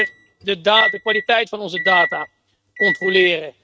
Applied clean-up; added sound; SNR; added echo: neural mask model RNNoise.